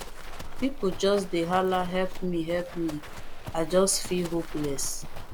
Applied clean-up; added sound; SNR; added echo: none; Livestock, farm animals, working animals; 6 dB; none.